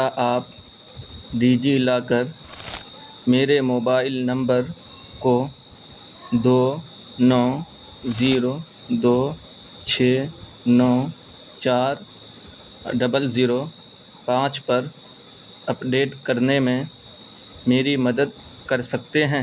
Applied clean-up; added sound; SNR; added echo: none; Packing tape, duct tape / Tearing; 20 dB; none.